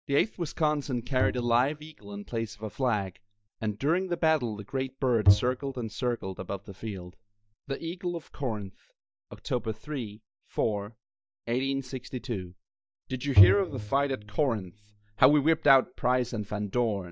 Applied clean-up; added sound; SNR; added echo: neural mask model DeepFilterNet 3.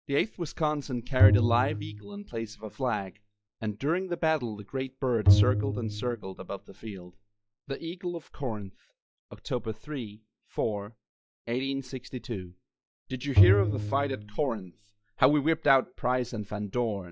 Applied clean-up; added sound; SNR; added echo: classical method log-MMSE.